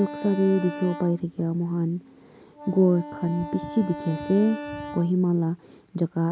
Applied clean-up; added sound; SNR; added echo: none; Wind instrument, woodwind instrument; 13 dB; none.